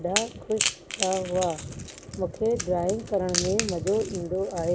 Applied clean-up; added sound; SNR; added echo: none; Crack / Crackle; 6 dB; none.